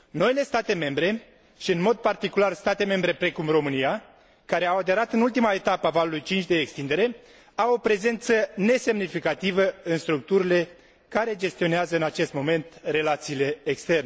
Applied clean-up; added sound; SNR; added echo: none; none; none; none.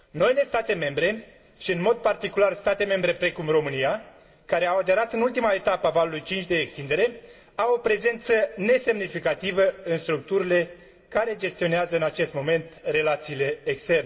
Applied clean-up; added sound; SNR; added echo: none; none; none; reverberation time 0.9 s.